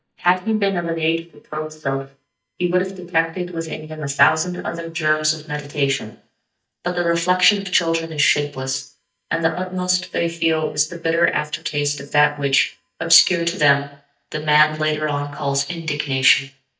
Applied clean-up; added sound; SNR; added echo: neural mask model DeepFilterNet 3.